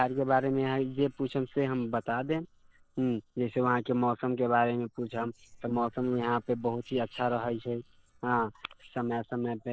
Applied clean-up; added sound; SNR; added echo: neural separator model SepFormer DNS4.